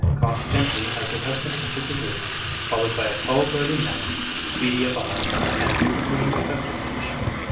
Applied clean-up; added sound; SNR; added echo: none; Sink (filling or washing) / Water tap, faucet; -4 dB; reverberation time 0.4 s.